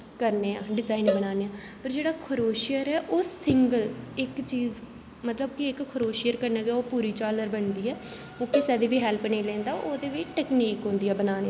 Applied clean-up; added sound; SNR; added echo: none; Cowbell; 7 dB; none.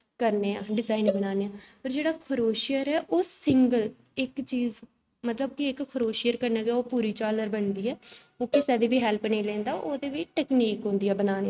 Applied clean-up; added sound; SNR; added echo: neural mask model RNNoise.